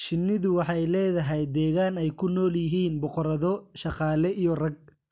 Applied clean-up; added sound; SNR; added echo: none; none; none; none.